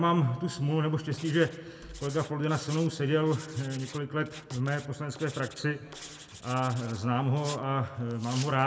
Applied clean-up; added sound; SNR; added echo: none; Writing; 18 dB; reverberation time 0.9 s.